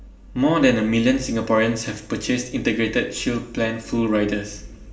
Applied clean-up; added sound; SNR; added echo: none; none; none; reverberation time 1.7 s.